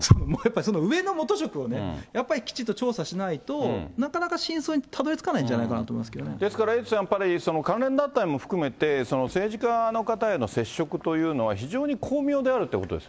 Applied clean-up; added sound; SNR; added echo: none; none; none; none.